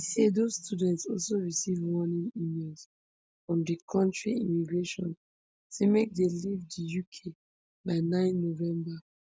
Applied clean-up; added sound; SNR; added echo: none; none; none; none.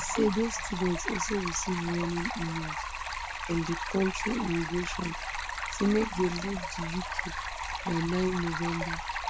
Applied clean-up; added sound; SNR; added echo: none; Stream; 3 dB; none.